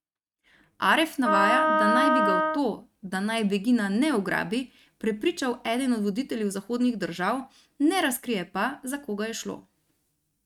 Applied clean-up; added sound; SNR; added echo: neural mask model RNNoise.